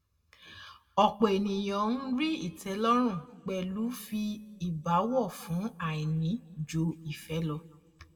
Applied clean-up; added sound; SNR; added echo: none; none; none; reverberation time 1.3 s.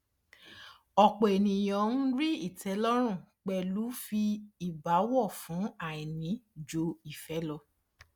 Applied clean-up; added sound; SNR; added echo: none; none; none; none.